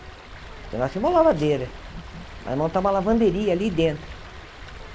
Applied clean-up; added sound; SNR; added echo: none; Bird + Stream; 14 dB; none.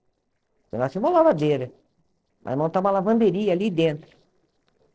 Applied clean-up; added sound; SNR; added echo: neural separator model SepFormer DNS4.